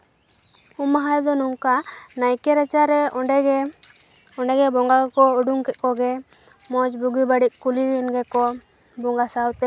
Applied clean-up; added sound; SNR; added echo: none; none; none; none.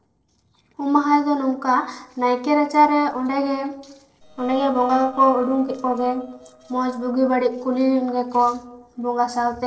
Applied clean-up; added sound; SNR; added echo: neural separator model SepFormer DNS4.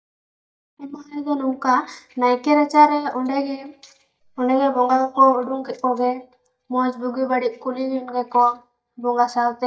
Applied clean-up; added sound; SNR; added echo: neural mask model DeepFilterNet 3.